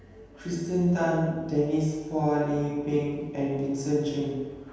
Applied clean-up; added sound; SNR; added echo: none; none; none; reverberation time 1.2 s.